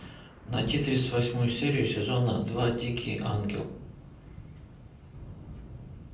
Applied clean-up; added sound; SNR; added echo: none; Thunder / Rain; 13 dB; reverberation time 0.6 s.